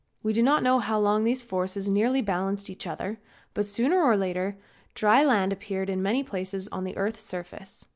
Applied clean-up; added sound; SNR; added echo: none; none; none; none.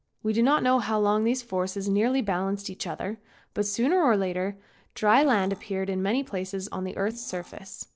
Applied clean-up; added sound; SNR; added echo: neural separator model SepFormer DNS4.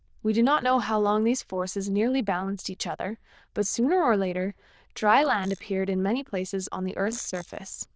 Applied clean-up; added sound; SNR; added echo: neural diffusion model UNIVERSE++.